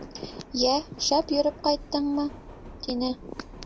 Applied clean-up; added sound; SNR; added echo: none; Subway, metro, underground; 16 dB; none.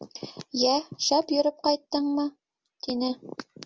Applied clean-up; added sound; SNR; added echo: none; none; none; none.